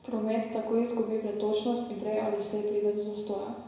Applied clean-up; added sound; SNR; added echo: none; none; none; reverberation time 1.0 s.